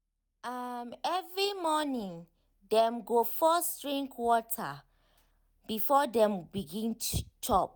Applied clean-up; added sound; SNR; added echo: none; none; none; none.